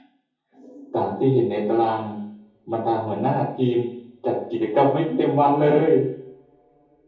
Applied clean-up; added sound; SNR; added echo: none; none; none; reverberation time 0.7 s.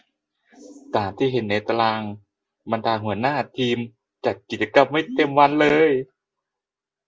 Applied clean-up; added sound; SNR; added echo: none; none; none; none.